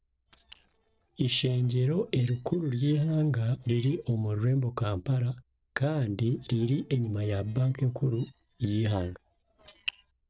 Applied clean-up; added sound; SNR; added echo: neural separator model SepFormer DNS4.